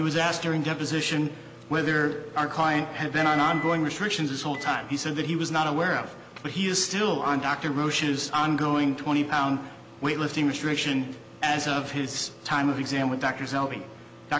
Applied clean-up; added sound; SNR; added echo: none; Microwave oven; 18 dB; none.